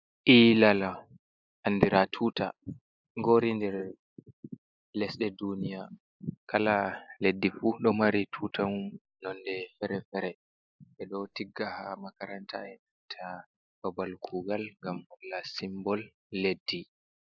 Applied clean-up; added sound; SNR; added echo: neural mask model Resemble Enhance denoiser.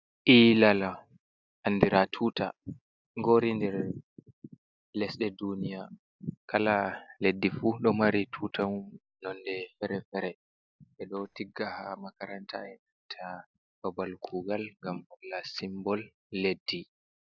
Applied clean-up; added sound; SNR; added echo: neural mask model DeepFilterNet 3.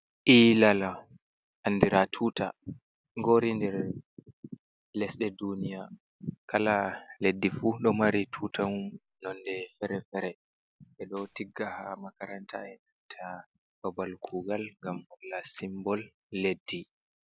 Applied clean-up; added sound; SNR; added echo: none; Tambourine; 18 dB; none.